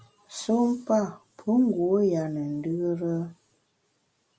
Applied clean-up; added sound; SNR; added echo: none; none; none; none.